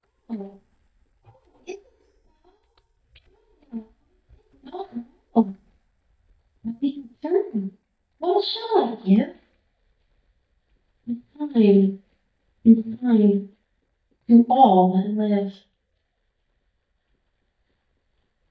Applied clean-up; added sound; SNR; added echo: neural mask model DeepFilterNet 3.